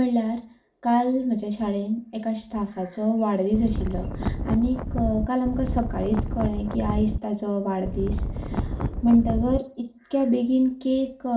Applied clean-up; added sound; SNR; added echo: none; Wind; 3 dB; reverberation time 0.4 s.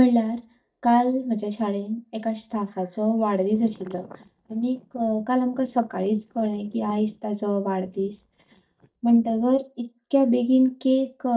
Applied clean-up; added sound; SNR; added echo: neural mask model DeepFilterNet 3.